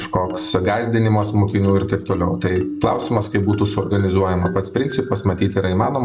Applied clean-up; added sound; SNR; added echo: none; Marimba, xylophone; 13 dB; reverberation time 0.3 s.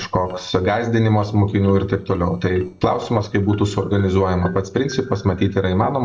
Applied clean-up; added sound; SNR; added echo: neural separator model SepFormer DNS4.